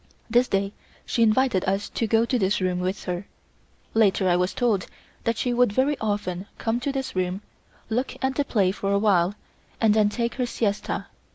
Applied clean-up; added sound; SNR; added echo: none; none; none; none.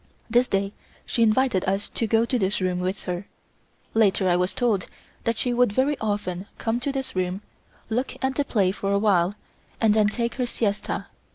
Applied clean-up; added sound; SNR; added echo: neural mask model Resemble Enhance denoiser.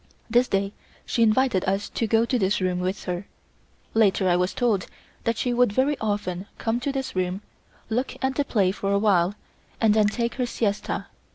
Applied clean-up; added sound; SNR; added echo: none; Raindrop; 19 dB; none.